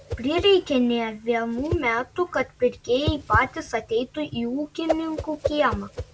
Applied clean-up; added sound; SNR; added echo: none; Whoosh, swoosh, swish; 9 dB; none.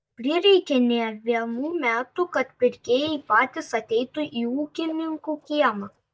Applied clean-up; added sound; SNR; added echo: neural mask model DeepFilterNet 3.